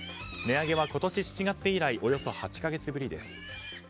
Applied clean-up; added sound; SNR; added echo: none; Livestock, farm animals, working animals; 14 dB; none.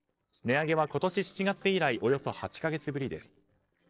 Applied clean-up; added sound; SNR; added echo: neural separator model SepFormer DNS4.